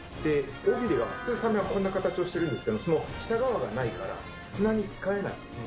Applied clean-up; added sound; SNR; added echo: none; Wind instrument, woodwind instrument; 14 dB; none.